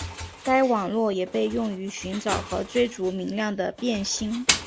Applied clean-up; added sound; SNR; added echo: none; Engine; 8 dB; none.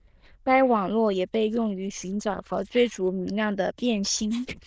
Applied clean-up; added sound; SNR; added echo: neural diffusion model UNIVERSE++.